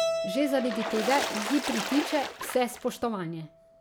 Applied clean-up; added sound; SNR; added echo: none; Keyboard (musical) + Water / Splash, splatter; 4 dB; none.